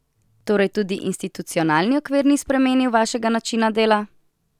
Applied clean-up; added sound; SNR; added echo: none; none; none; none.